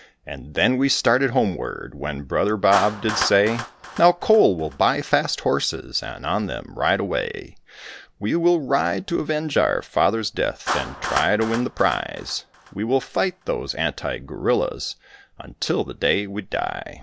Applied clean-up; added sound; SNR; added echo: none; Clapping; 14 dB; none.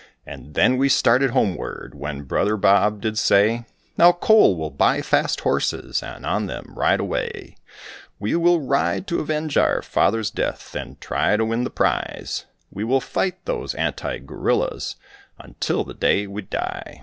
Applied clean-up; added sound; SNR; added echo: none; none; none; none.